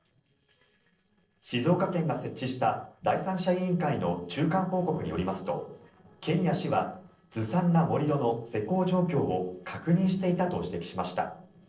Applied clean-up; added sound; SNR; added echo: neural separator model SepFormer DNS4.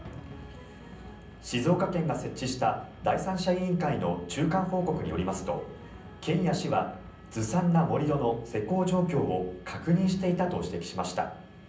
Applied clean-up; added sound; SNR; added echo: none; Drum; 19 dB; reverberation time 0.6 s.